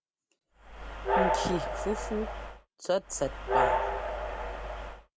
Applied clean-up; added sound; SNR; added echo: none; Train; -4 dB; none.